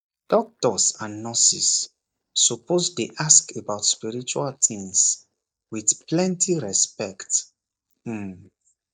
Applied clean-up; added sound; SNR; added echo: neural mask model DeepFilterNet 3.